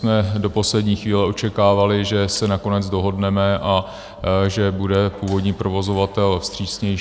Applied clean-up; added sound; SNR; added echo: none; none; none; none.